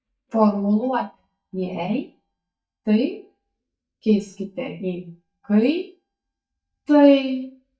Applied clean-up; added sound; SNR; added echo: neural mask model DeepFilterNet 3.